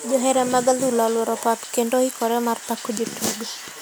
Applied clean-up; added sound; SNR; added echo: none; none; none; none.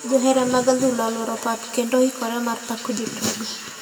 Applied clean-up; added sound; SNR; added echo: none; none; none; reverberation time 1.7 s.